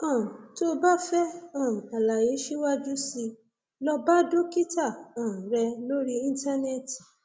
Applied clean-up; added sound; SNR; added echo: none; none; none; none.